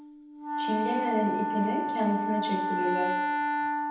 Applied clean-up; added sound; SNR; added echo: none; Wind instrument, woodwind instrument; -2 dB; reverberation time 0.9 s.